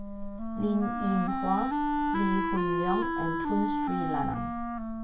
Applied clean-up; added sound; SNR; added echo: none; Wind instrument, woodwind instrument; -1 dB; reverberation time 0.2 s.